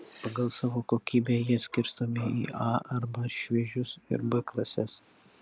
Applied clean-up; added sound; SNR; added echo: none; none; none; none.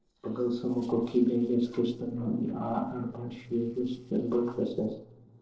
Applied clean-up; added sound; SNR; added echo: neural separator model SepFormer DNS4.